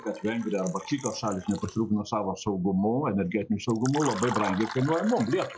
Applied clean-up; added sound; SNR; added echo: classical method log-MMSE.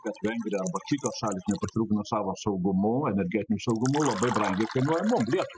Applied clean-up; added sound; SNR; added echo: classical method spectral subtraction.